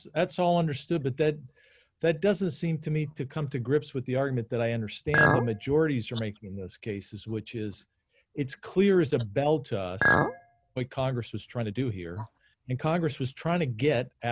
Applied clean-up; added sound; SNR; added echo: none; Chink, clink; -2 dB; none.